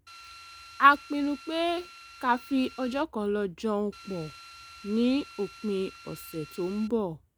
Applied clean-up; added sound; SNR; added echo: none; Drill; 19 dB; none.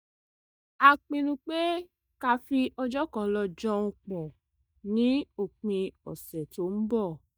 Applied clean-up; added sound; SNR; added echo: neural mask model DeepFilterNet 3.